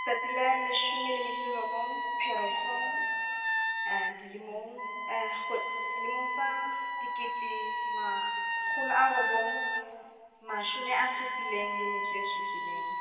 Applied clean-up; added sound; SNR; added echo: none; Wind instrument, woodwind instrument; -2 dB; reverberation time 2.5 s.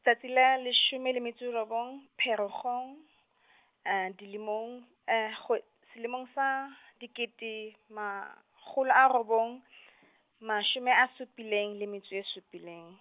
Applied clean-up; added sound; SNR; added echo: none; none; none; none.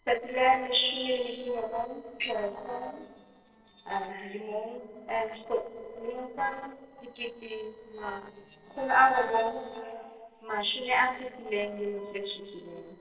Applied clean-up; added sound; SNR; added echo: neural separator model SepFormer DNS4.